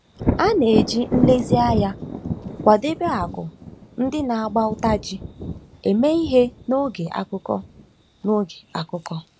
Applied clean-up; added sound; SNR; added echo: none; Thunder; 6 dB; none.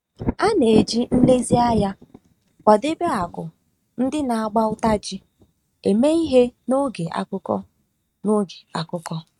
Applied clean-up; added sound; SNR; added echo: neural mask model RNNoise.